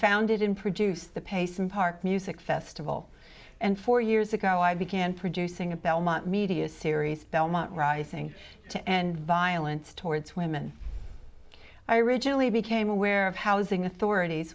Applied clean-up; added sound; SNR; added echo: none; none; none; none.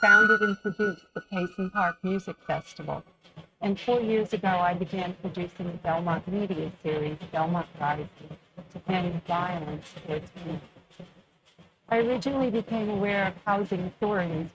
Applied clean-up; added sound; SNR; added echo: neural mask model RNNoise.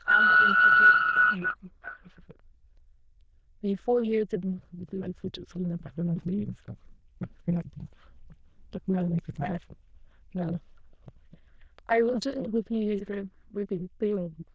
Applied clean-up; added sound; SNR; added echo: neural diffusion model UNIVERSE++.